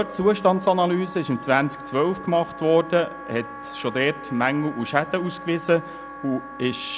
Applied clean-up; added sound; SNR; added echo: none; Wind instrument, woodwind instrument; 14 dB; none.